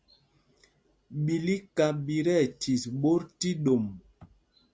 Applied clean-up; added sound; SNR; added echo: none; none; none; none.